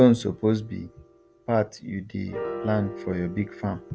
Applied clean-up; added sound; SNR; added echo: none; Piano; 13 dB; none.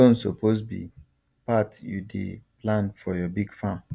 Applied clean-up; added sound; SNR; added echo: none; none; none; none.